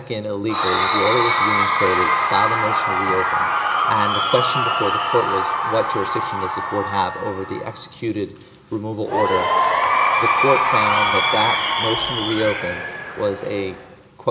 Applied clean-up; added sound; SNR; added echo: none; Crowd / Cheering; -3 dB; none.